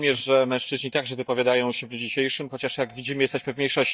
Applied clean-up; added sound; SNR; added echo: neural mask model DeepFilterNet 3.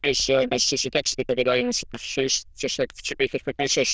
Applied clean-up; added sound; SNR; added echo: neural diffusion model UNIVERSE++.